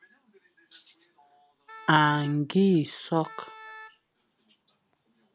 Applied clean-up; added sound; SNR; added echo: none; Wind instrument, woodwind instrument; 19 dB; none.